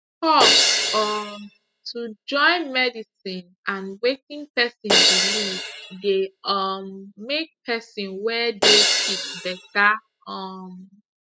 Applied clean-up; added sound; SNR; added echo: classical method spectral subtraction.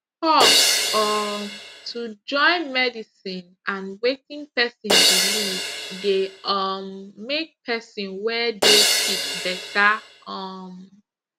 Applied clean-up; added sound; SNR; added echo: none; Crash cymbal; -4 dB; none.